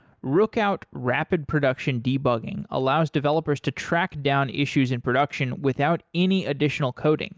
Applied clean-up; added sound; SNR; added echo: none; none; none; none.